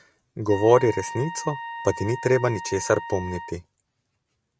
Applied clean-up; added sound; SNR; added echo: none; Trumpet; 11 dB; none.